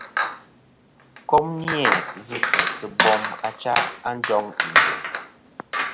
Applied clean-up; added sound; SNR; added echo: none; Chink, clink; -2 dB; none.